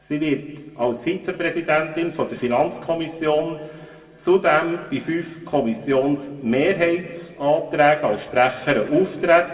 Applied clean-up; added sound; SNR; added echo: none; none; none; reverberation time 1.4 s.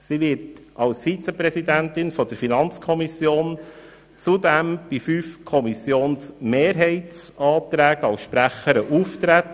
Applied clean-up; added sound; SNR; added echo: none; none; none; none.